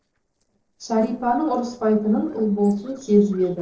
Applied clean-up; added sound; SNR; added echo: neural separator model SepFormer DNS4.